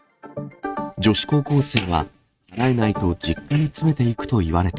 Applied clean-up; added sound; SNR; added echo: neural mask model RNNoise.